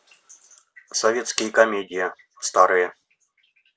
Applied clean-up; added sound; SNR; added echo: none; none; none; none.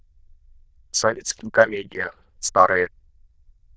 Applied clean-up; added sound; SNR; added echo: neural diffusion model UNIVERSE++.